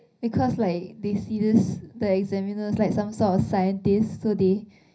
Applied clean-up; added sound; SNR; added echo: none; none; none; reverberation time 0.5 s.